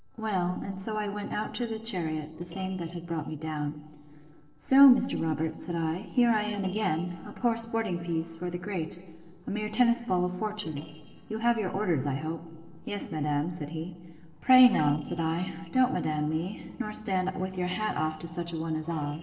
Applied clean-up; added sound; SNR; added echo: neural separator model SepFormer DNS4.